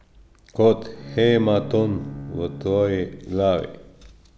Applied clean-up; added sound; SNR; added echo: none; Bowed string instrument; 14 dB; none.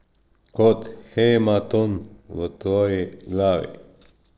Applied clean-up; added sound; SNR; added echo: neural separator model SepFormer DNS4.